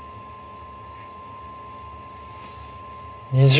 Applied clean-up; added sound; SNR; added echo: none; Organ; 16 dB; reverberation time 0.2 s.